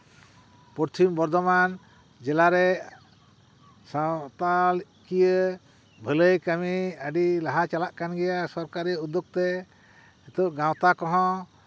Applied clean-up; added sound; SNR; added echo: none; none; none; none.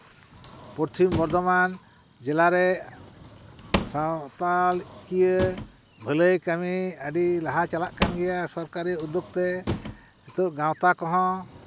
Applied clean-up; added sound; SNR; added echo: none; Drawer open or close / Wood; 11 dB; none.